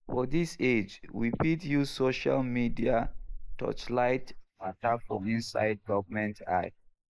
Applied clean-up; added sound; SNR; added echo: neural mask model Resemble Enhance denoiser.